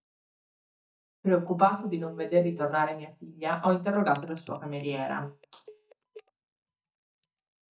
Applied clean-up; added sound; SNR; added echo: neural mask model DeepFilterNet 3.